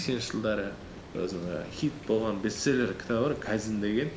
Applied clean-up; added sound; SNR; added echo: none; Water; 16 dB; none.